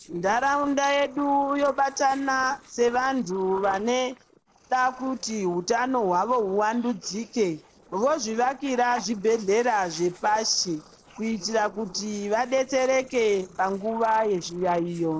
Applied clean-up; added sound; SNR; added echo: neural separator model SepFormer DNS4.